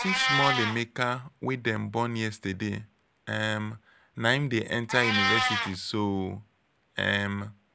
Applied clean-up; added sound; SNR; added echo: none; Meow; 3 dB; none.